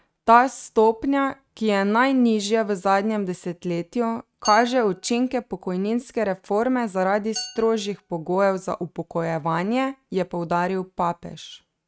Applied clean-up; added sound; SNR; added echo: neural mask model RNNoise.